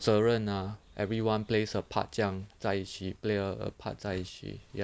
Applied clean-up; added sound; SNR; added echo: none; none; none; none.